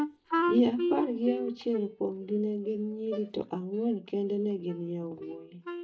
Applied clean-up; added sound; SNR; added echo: neural mask model DeepFilterNet 3.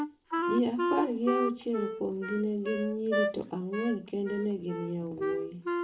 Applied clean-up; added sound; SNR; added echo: none; Wind instrument, woodwind instrument; 2 dB; reverberation time 0.3 s.